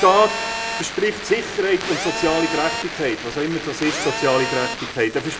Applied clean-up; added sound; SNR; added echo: none; Telephone; 6 dB; reverberation time 1.1 s.